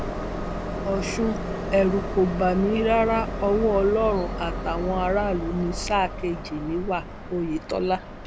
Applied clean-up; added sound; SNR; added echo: none; Train; 6 dB; none.